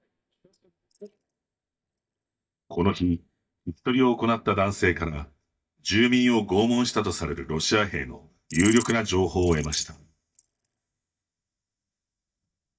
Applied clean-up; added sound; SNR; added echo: neural mask model DeepFilterNet 3.